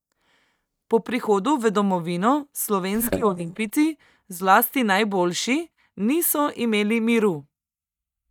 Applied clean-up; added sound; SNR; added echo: neural mask model DeepFilterNet 3.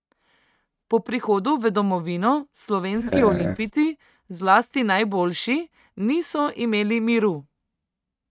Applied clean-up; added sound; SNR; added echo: neural mask model RNNoise.